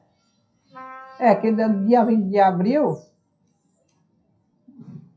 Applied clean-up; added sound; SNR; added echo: classical method WPE with log-MMSE.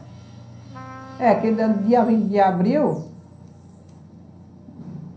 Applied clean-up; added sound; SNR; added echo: none; Trumpet; 20 dB; reverberation time 0.6 s.